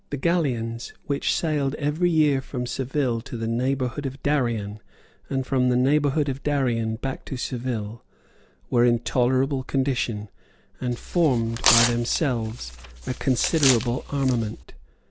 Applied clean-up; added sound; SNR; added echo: none; Tearing; 5 dB; none.